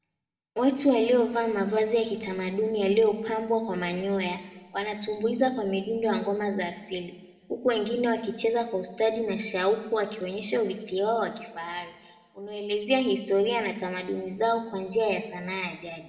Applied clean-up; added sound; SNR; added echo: none; none; none; reverberation time 1.2 s.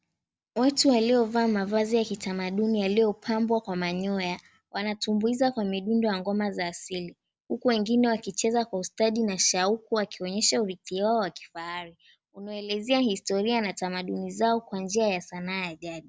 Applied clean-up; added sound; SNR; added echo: none; none; none; none.